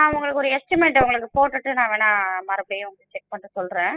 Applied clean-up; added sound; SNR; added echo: classical method spectral subtraction.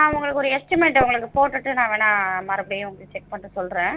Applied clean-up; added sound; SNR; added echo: none; Microwave oven; 16 dB; none.